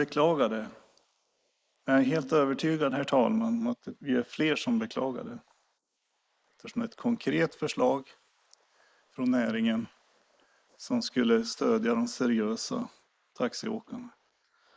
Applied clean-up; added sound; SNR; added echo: neural mask model Resemble Enhance denoiser.